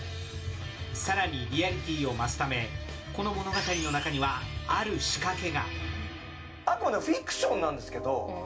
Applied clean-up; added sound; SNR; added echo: none; none; none; reverberation time 0.2 s.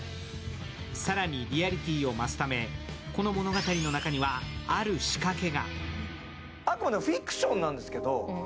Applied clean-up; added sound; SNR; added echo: none; none; none; none.